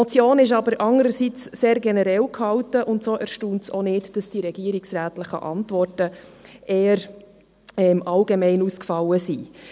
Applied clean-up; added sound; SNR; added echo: none; none; none; none.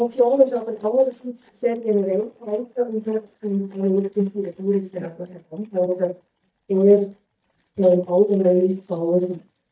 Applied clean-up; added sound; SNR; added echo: neural mask model DeepFilterNet 3.